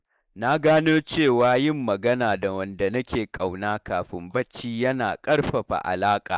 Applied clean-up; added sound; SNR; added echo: neural mask model Resemble Enhance denoiser.